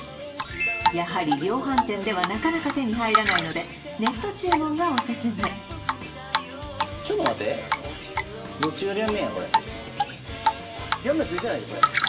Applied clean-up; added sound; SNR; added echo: none; Drip; 1 dB; reverberation time 0.7 s.